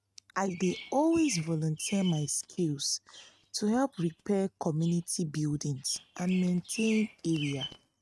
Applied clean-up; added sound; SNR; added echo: neural mask model RNNoise.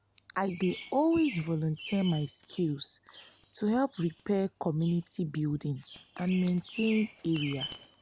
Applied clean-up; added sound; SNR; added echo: none; Bird vocalization, bird call, bird song; 16 dB; none.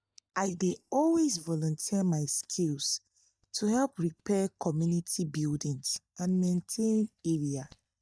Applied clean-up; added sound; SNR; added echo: neural mask model DeepFilterNet 3.